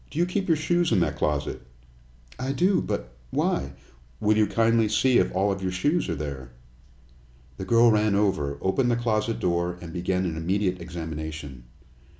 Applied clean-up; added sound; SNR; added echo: none; none; none; none.